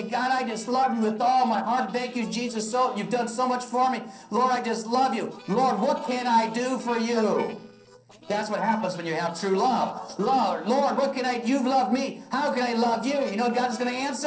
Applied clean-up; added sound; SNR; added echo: neural separator model SepFormer DNS4.